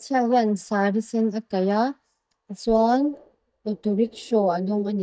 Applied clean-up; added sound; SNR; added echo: neural mask model DeepFilterNet 3.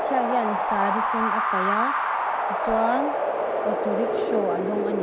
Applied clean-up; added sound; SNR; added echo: none; Wind; -4 dB; none.